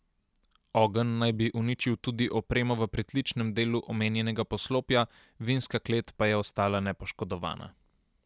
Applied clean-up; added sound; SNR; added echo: none; none; none; none.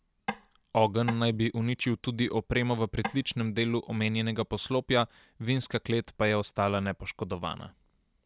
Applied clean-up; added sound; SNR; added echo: none; Tap / Wood; 10 dB; none.